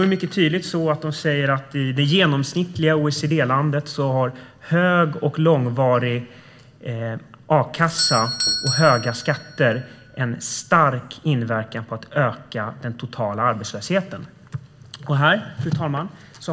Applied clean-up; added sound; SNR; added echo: none; Doorbell; 14 dB; reverberation time 0.3 s.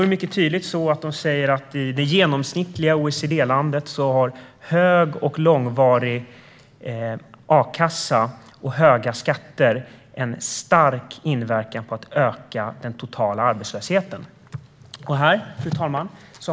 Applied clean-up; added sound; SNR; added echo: none; none; none; none.